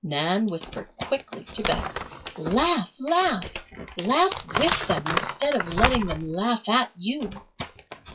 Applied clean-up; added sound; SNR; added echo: classical method WPE with log-MMSE.